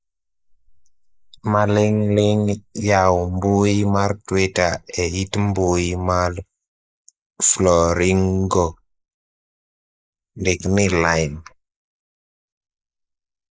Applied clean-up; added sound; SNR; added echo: neural mask model Resemble Enhance denoiser.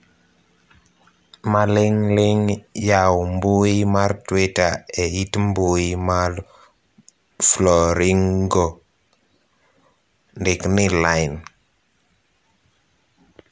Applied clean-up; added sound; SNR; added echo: none; none; none; none.